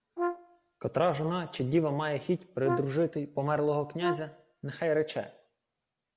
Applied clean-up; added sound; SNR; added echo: none; Brass instrument; 6 dB; none.